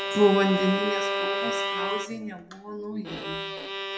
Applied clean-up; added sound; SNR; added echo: none; Bowed string instrument; 2 dB; reverberation time 0.4 s.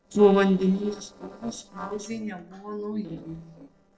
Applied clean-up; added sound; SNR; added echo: neural separator model SepFormer DNS4.